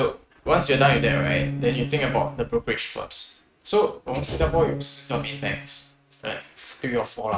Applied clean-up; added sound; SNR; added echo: neural mask model RNNoise.